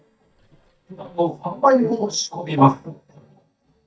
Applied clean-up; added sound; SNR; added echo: neural mask model DeepFilterNet 3.